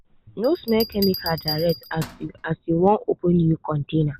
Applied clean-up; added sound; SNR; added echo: none; Bell; 14 dB; none.